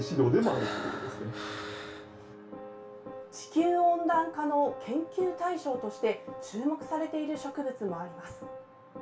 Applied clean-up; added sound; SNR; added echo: none; Breathing; 10 dB; reverberation time 0.3 s.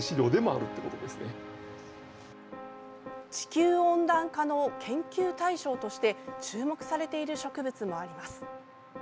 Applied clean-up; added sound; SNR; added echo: none; none; none; none.